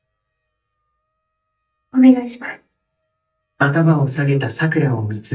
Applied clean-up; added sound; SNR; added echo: neural mask model DeepFilterNet 3.